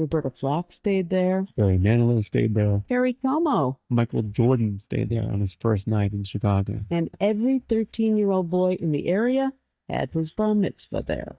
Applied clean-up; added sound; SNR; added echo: neural mask model DeepFilterNet 3.